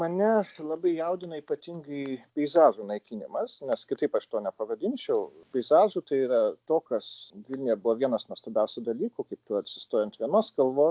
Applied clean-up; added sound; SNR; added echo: none; none; none; none.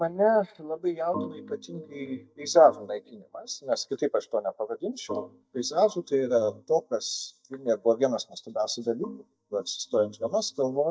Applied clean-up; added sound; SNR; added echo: neural mask model DeepFilterNet 3.